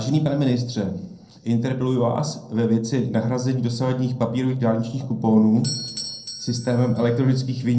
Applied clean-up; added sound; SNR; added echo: neural separator model SepFormer DNS4.